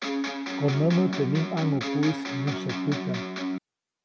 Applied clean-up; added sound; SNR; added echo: none; Electric guitar; 2 dB; none.